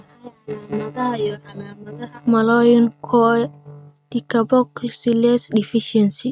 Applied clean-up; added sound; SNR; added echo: neural mask model RNNoise.